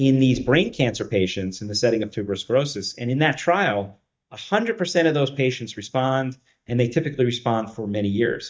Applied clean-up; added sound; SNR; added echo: neural mask model DeepFilterNet 3.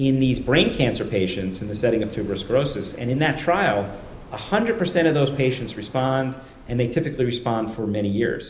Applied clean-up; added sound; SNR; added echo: none; Waves, surf; 18 dB; reverberation time 0.8 s.